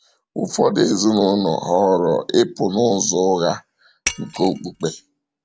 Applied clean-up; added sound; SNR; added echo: none; Shatter; 11 dB; none.